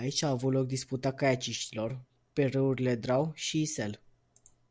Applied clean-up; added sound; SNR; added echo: none; none; none; none.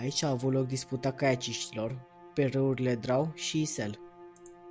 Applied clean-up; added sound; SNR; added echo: none; Bowed string instrument; 20 dB; none.